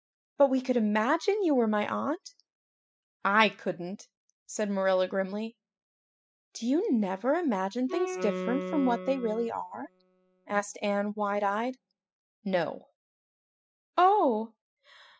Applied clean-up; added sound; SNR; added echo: classical method spectral subtraction.